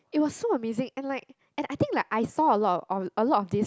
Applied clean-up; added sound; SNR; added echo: none; none; none; none.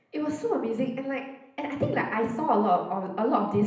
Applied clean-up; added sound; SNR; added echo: none; none; none; reverberation time 0.8 s.